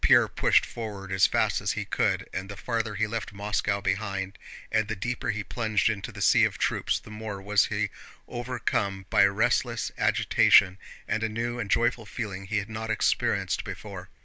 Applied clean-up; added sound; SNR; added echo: none; none; none; none.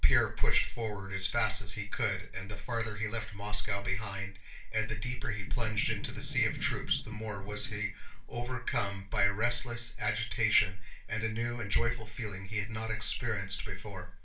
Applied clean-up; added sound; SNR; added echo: neural separator model SepFormer DNS4.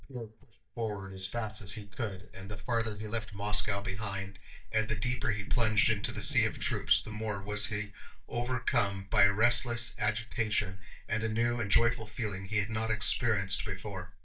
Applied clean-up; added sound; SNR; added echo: neural mask model DeepFilterNet 3.